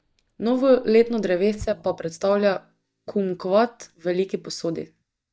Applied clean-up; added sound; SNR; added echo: neural mask model DeepFilterNet 3.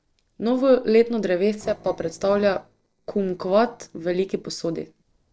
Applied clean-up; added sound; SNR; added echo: neural separator model SepFormer DNS4.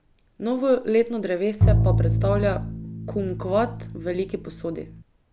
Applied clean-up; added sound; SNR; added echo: none; Bowed string instrument; -2 dB; none.